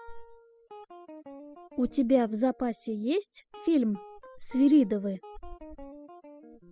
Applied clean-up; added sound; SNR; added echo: classical method spectral subtraction.